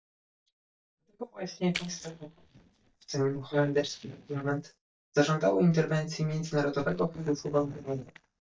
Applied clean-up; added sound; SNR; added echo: neural mask model DeepFilterNet 3.